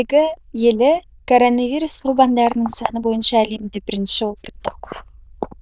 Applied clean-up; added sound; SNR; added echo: neural diffusion model UNIVERSE++.